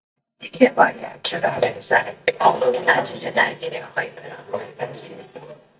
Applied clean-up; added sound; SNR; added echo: neural mask model DeepFilterNet 3.